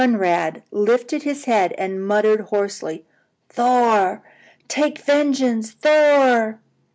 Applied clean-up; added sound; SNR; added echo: none; none; none; none.